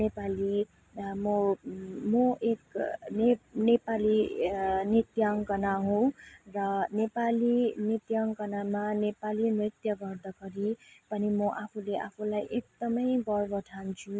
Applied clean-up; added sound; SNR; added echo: none; none; none; none.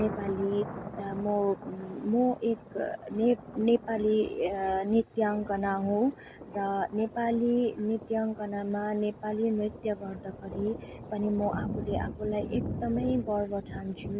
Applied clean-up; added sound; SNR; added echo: none; Thunder; 11 dB; none.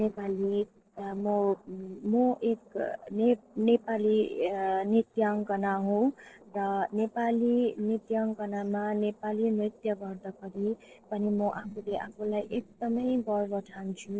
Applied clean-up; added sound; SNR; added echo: neural separator model SepFormer DNS4.